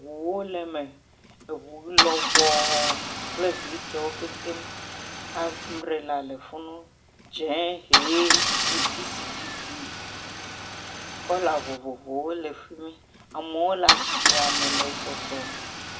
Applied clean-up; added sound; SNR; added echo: none; Idling / Engine starting / Car; -3 dB; reverberation time 0.2 s.